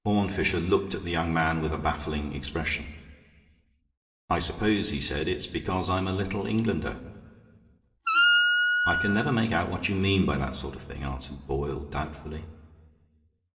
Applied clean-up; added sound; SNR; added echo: none; Wind instrument, woodwind instrument; -4 dB; reverberation time 1.6 s.